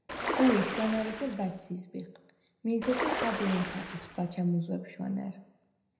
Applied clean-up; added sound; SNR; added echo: none; Ocean; 3 dB; reverberation time 0.8 s.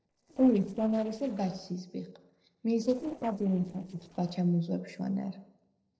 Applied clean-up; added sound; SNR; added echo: neural separator model SepFormer DNS4.